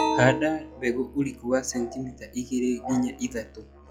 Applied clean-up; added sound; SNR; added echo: classical method log-MMSE.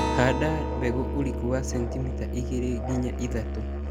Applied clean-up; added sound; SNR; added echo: none; Musical instrument + Acoustic guitar; 0 dB; none.